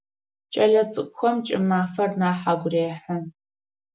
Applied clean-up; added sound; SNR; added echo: none; none; none; none.